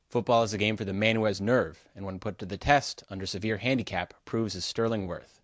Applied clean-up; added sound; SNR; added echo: none; none; none; none.